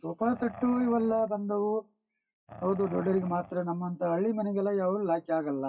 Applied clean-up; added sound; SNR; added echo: classical method WPE with log-MMSE.